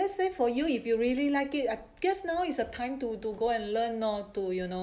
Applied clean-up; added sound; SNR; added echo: none; none; none; none.